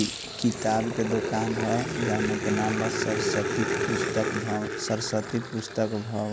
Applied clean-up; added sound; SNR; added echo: none; Growling; 2 dB; none.